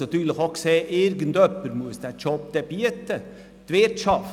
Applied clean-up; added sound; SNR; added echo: none; none; none; none.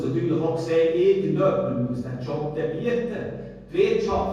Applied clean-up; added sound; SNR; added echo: none; none; none; reverberation time 1.3 s.